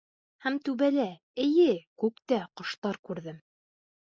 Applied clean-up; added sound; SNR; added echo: neural mask model Resemble Enhance denoiser.